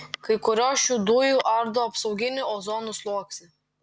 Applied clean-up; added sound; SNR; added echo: none; none; none; none.